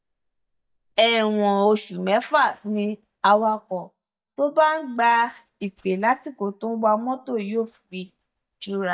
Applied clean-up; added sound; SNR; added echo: neural mask model DeepFilterNet 3.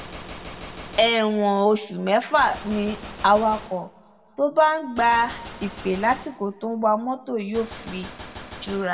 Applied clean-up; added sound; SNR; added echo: none; Gunshot, gunfire; 17 dB; reverberation time 0.9 s.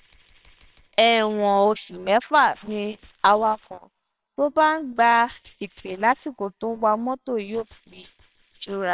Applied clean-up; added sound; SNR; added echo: neural separator model SepFormer WHAMR!.